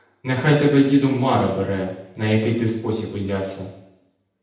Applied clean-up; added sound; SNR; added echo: none; none; none; reverberation time 0.8 s.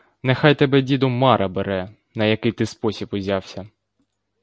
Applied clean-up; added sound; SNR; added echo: none; none; none; none.